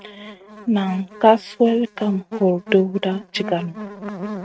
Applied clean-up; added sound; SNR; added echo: neural mask model RNNoise.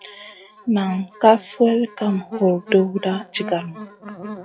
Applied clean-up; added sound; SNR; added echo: classical method log-MMSE.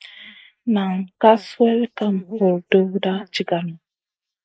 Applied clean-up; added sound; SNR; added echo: neural mask model Resemble Enhance denoiser.